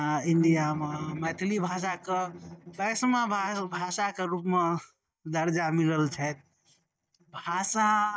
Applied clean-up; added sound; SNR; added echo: neural mask model DeepFilterNet 3.